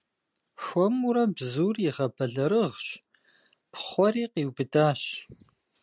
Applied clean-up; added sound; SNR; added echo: none; none; none; none.